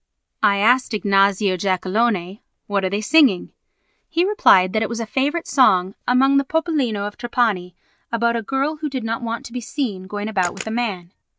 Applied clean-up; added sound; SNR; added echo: none; Camera; 17 dB; none.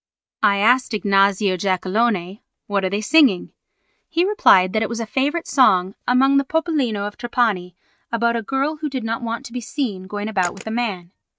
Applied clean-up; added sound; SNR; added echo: neural mask model RNNoise.